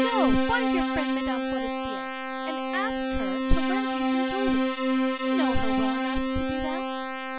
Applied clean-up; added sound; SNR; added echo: none; Keyboard (musical); -4 dB; none.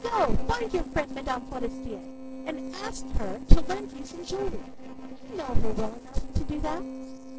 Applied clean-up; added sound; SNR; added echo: neural separator model SepFormer DNS4.